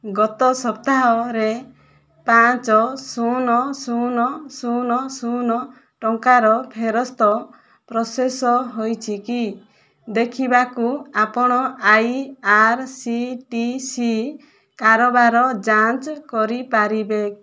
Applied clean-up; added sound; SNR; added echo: none; none; none; none.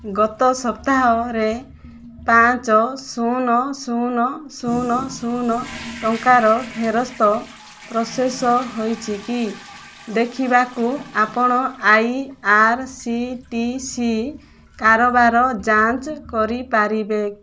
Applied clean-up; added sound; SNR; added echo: none; Toilet flush; 20 dB; none.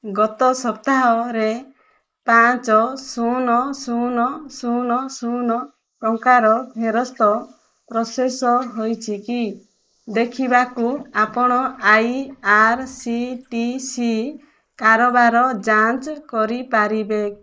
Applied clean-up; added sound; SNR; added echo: neural mask model Resemble Enhance denoiser.